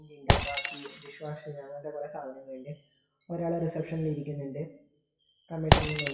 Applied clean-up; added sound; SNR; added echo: classical method WPE with log-MMSE.